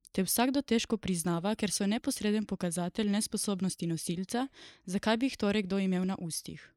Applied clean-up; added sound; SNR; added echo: neural mask model Resemble Enhance denoiser.